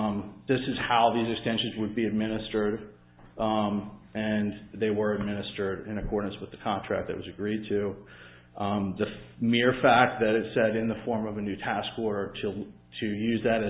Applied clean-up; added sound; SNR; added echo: none; none; none; none.